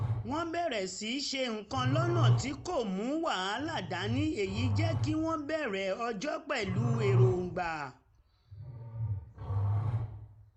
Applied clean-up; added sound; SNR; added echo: none; Growling; -1 dB; none.